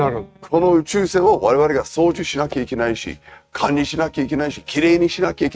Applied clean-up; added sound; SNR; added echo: neural mask model RNNoise.